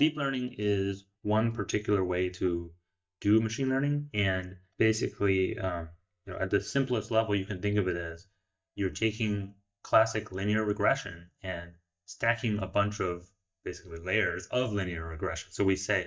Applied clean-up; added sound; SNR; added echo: neural mask model DeepFilterNet 3.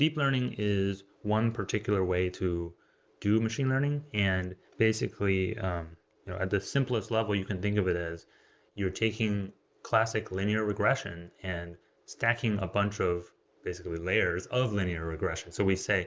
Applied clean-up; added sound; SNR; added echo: none; none; none; none.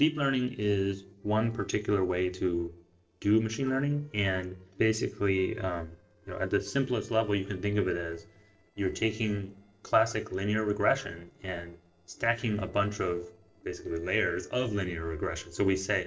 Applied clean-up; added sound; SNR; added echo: neural separator model SepFormer DNS4.